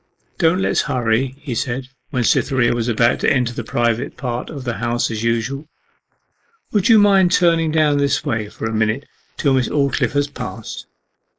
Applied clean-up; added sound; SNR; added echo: neural mask model Resemble Enhance denoiser.